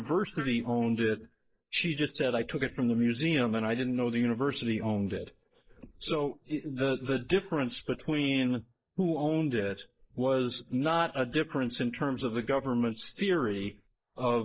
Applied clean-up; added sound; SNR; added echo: neural mask model Resemble Enhance denoiser.